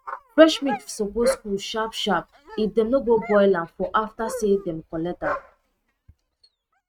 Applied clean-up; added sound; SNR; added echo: neural mask model RNNoise.